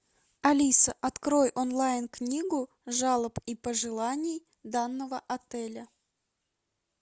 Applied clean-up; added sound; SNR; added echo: none; none; none; none.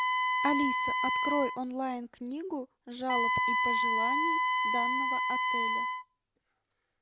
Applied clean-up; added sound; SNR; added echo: none; Wind instrument, woodwind instrument; -5 dB; none.